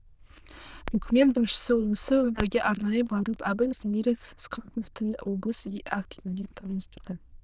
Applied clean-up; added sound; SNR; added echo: neural diffusion model UNIVERSE++.